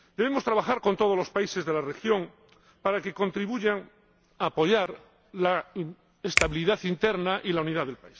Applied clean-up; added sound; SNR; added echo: none; Finger snapping; 5 dB; none.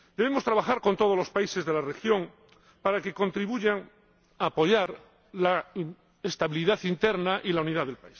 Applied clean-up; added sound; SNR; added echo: none; none; none; none.